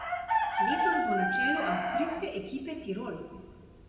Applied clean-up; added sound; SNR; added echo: none; Chicken, rooster; -4 dB; reverberation time 1.8 s.